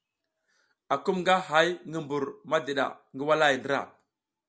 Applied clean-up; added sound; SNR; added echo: none; none; none; none.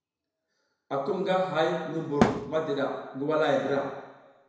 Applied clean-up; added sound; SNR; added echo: none; Thump, thud; -4 dB; reverberation time 1.0 s.